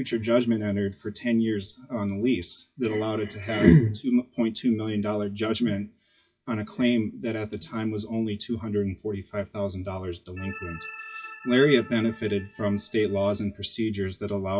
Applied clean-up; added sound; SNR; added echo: classical method WPE with log-MMSE.